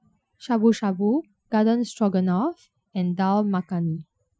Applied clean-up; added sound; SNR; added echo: classical method Wiener filter.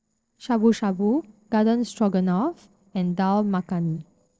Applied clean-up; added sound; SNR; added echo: neural separator model SepFormer DNS4.